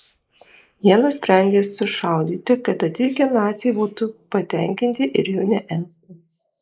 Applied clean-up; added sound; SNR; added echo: neural mask model Resemble Enhance denoiser.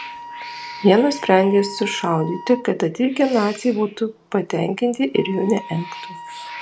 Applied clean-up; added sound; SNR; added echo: none; Cat + Wind instrument, woodwind instrument; 16 dB; none.